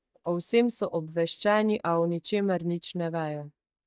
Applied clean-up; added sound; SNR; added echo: neural mask model DeepFilterNet 3.